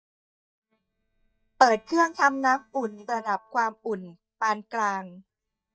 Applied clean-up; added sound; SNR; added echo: neural mask model DeepFilterNet 3.